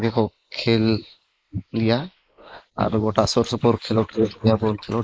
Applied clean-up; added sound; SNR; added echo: neural mask model Resemble Enhance denoiser.